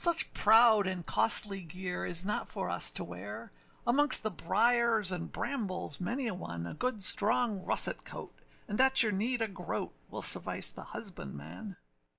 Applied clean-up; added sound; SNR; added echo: none; none; none; none.